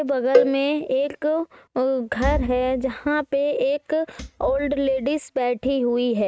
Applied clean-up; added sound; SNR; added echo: neural mask model RNNoise.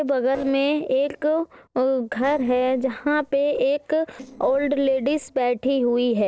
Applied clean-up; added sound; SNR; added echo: neural separator model SepFormer DNS4.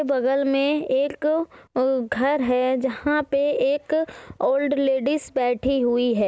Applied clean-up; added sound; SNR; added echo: none; none; none; none.